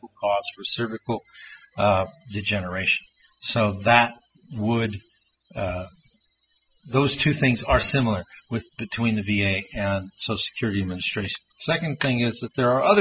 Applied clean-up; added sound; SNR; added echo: classical method spectral subtraction.